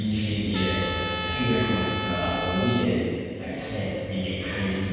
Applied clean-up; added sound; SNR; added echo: none; Trumpet; 5 dB; reverberation time 2.1 s.